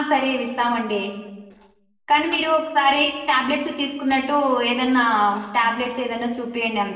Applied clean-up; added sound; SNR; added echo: neural separator model SepFormer DNS4.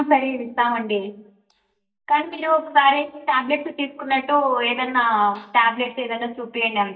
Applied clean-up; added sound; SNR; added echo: neural mask model DeepFilterNet 3.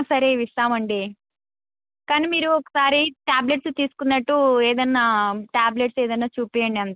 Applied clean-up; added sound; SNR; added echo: none; none; none; none.